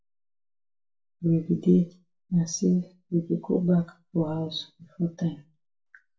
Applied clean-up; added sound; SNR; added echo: none; none; none; reverberation time 0.2 s.